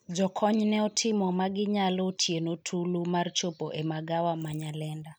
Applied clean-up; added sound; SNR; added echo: none; none; none; none.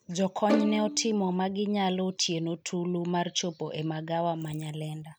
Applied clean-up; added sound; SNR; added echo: none; Bowed string instrument; 7 dB; none.